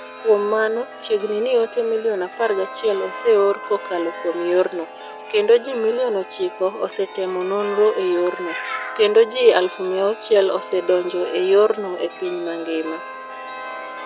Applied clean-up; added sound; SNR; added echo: none; Trumpet + Chime; 14 dB; none.